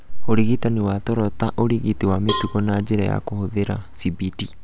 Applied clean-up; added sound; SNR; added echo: none; Cowbell; 12 dB; none.